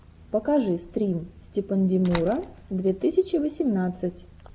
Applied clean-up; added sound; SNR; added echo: none; Slam; 15 dB; none.